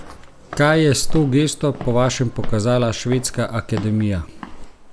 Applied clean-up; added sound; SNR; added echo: none; Walk, footsteps / Siren; 19 dB; none.